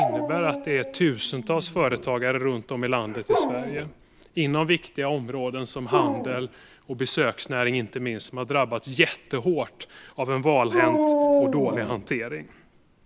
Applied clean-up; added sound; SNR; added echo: none; Dog; 3 dB; none.